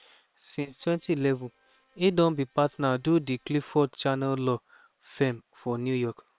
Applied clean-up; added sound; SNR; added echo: neural separator model SepFormer WHAM!.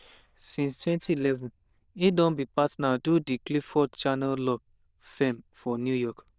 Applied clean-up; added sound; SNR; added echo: neural diffusion model UNIVERSE++.